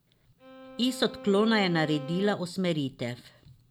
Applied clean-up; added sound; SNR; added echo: none; Bowed string instrument; 16 dB; none.